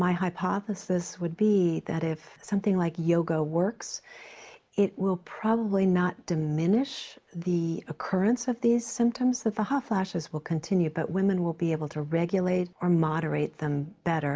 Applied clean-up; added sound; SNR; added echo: none; none; none; none.